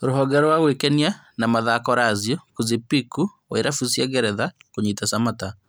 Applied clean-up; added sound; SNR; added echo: none; none; none; none.